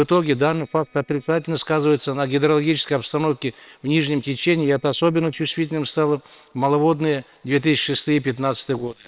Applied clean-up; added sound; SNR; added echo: neural separator model SepFormer WHAM!.